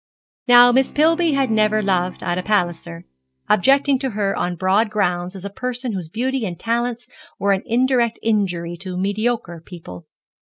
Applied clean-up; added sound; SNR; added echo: neural mask model DeepFilterNet 3.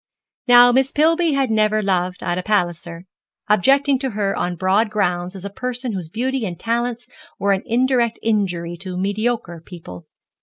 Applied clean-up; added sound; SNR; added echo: neural mask model Resemble Enhance denoiser.